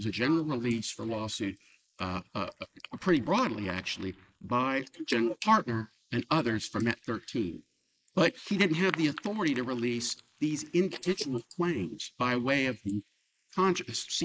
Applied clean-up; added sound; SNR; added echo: neural mask model Resemble Enhance denoiser.